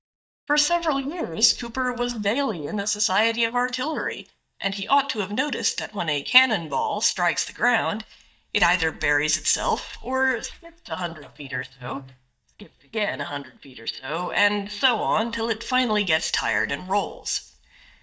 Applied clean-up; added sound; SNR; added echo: neural mask model DeepFilterNet 3.